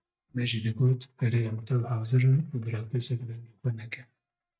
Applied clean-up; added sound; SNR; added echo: neural mask model DeepFilterNet 3.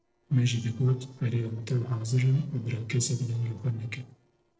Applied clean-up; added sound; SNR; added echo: neural separator model SepFormer DNS4.